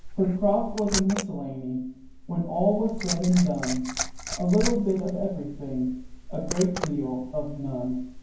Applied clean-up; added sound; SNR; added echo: none; Liquid; 7 dB; reverberation time 0.9 s.